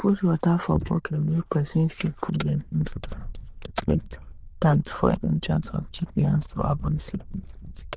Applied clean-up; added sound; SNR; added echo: neural diffusion model UNIVERSE++.